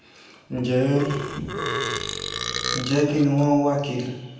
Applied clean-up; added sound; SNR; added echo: none; Burping, eructation; 7 dB; reverberation time 0.9 s.